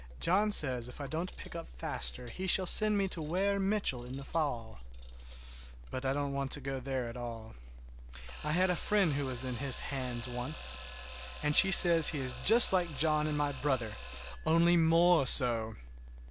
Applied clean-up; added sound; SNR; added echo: none; Alarm / Clock; 8 dB; none.